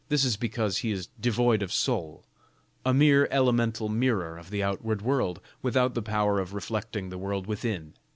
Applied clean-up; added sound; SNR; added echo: none; none; none; none.